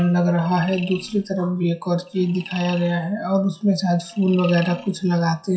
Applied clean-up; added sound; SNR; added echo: classical method WPE with log-MMSE.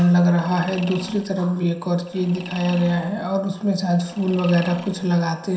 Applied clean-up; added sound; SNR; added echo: none; Mechanisms; 18 dB; reverberation time 0.7 s.